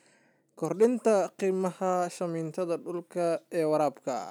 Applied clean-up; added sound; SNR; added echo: none; none; none; none.